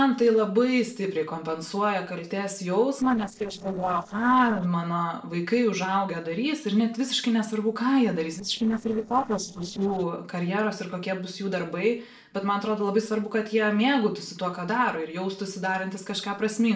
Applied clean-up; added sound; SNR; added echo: neural separator model SepFormer DNS4.